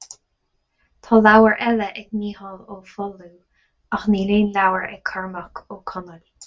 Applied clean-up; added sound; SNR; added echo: none; none; none; none.